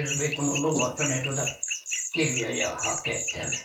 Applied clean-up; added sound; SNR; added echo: neural mask model Resemble Enhance denoiser.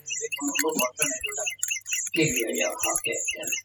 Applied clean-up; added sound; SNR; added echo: classical method spectral subtraction.